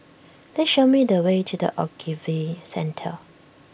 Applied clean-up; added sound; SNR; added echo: none; none; none; none.